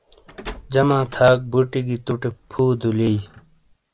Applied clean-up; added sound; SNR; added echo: none; Door; 6 dB; none.